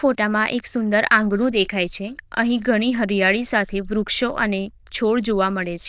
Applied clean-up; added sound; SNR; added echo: neural diffusion model UNIVERSE++.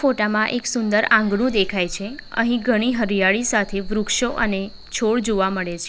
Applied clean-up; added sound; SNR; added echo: none; Meow / Purr; 15 dB; none.